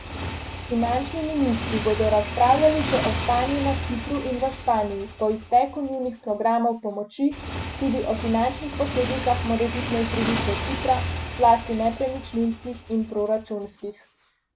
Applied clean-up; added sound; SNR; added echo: none; Motorcycle / Engine; 7 dB; none.